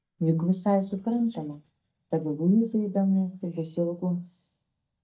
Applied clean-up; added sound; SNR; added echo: neural mask model DeepFilterNet 3.